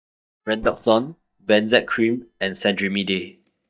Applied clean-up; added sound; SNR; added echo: neural mask model DeepFilterNet 3.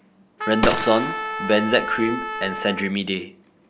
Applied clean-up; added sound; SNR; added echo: none; Gunshot, gunfire + Trumpet; 5 dB; none.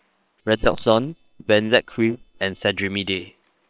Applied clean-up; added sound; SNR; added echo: neural separator model SepFormer WHAM!.